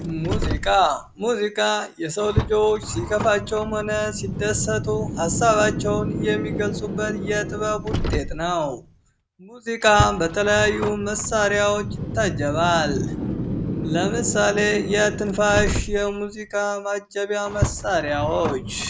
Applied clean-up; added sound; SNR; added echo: none; Car; 5 dB; none.